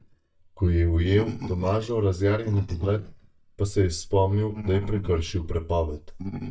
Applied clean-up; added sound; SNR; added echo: neural mask model DeepFilterNet 3.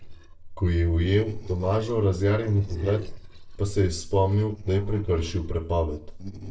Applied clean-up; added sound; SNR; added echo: neural separator model SepFormer DNS4.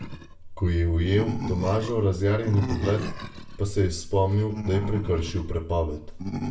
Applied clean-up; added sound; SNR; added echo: none; Animal; 9 dB; reverberation time 0.3 s.